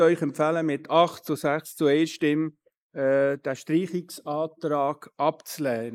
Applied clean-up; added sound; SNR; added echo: neural mask model Resemble Enhance denoiser.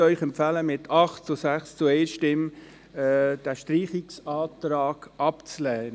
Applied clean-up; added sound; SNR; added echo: none; none; none; none.